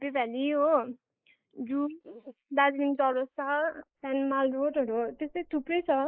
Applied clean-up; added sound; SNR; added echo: neural mask model Resemble Enhance denoiser.